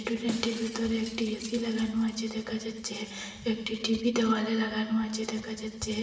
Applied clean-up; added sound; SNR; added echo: none; Shatter; 17 dB; reverberation time 2.2 s.